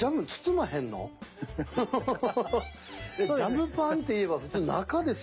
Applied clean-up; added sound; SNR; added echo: none; none; none; none.